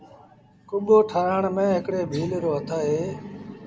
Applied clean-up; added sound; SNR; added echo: none; none; none; none.